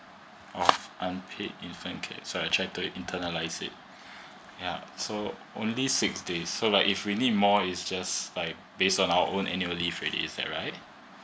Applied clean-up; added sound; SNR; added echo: none; none; none; none.